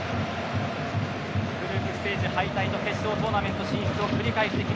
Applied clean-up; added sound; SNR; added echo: none; none; none; none.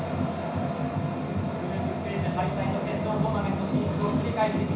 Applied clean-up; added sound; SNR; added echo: none; none; none; reverberation time 0.6 s.